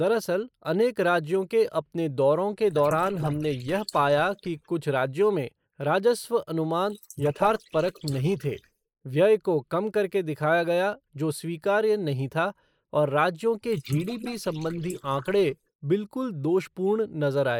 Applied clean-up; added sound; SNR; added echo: neural mask model Resemble Enhance denoiser.